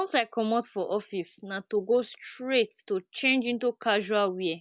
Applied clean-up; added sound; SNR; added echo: none; none; none; none.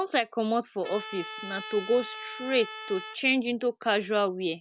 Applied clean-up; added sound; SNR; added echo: none; Trumpet; 12 dB; none.